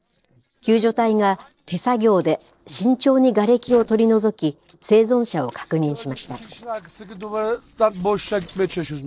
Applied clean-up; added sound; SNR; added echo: neural separator model SepFormer DNS4.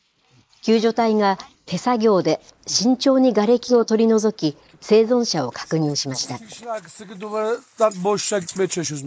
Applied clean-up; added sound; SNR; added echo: neural mask model Resemble Enhance denoiser.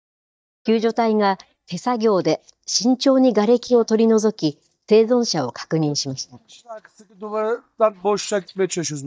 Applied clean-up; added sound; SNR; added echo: neural mask model DeepFilterNet 3.